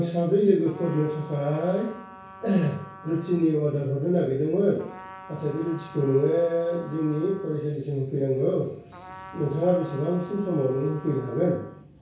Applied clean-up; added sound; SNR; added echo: none; Trumpet; 20 dB; reverberation time 0.6 s.